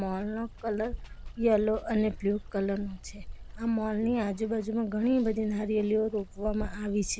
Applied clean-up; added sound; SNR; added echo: none; Water; 13 dB; none.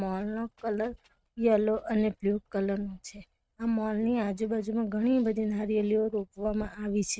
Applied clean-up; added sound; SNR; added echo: neural mask model RNNoise.